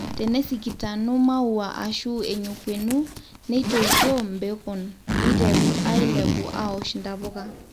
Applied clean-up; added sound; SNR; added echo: none; Zipper (clothing); 1 dB; none.